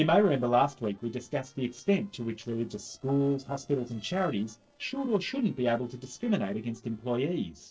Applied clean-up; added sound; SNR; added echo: neural separator model SepFormer DNS4.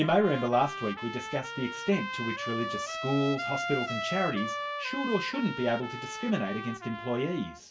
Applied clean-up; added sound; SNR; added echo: none; Trumpet; 6 dB; reverberation time 0.2 s.